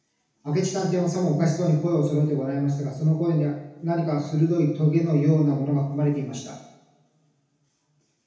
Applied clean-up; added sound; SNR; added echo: none; none; none; reverberation time 0.9 s.